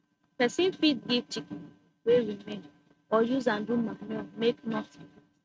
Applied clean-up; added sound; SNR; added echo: neural mask model RNNoise.